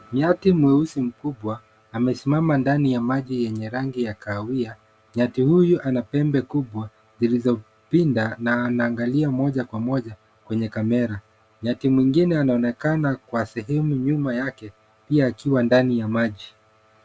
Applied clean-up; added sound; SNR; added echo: none; none; none; none.